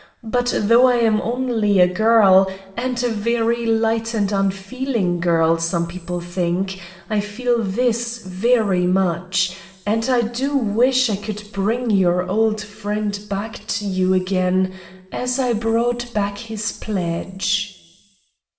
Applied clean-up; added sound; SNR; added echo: none; none; none; reverberation time 2.0 s.